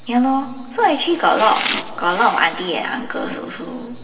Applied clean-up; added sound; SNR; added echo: none; Domestic sounds, home sounds; 9 dB; reverberation time 2.5 s.